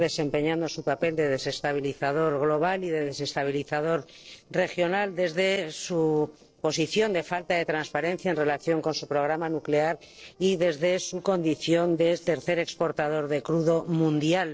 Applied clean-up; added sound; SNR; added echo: neural separator model SepFormer DNS4.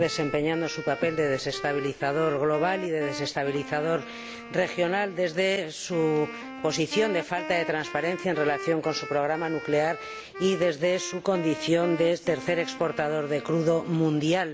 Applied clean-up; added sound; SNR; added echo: none; Wind instrument, woodwind instrument; 13 dB; none.